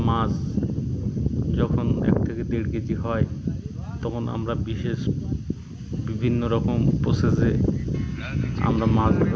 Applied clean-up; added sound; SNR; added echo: none; none; none; reverberation time 0.7 s.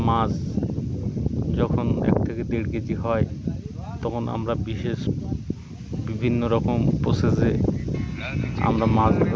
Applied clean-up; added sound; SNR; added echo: none; none; none; none.